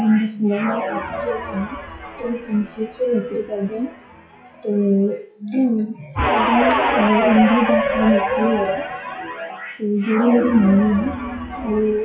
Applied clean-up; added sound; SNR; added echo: classical method WPE with log-MMSE.